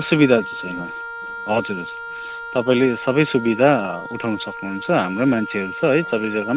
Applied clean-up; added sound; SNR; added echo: none; Wind instrument, woodwind instrument; 11 dB; none.